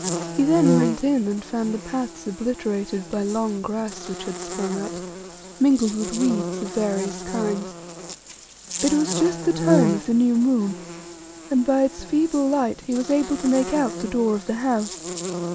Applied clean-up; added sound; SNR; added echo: none; Buzz; 7 dB; none.